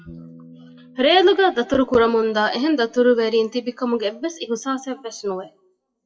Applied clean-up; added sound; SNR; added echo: classical method WPE with log-MMSE.